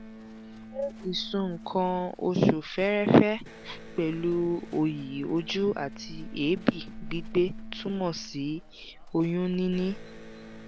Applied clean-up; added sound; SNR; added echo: none; Livestock, farm animals, working animals + Electric guitar; 14 dB; none.